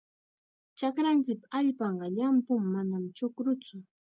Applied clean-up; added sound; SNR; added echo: none; none; none; none.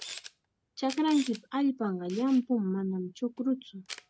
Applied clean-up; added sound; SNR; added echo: none; Camera; 18 dB; none.